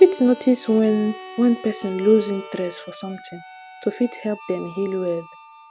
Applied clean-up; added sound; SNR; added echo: none; Harmonica; 17 dB; none.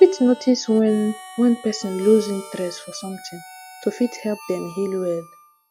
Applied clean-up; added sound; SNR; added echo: classical method log-MMSE.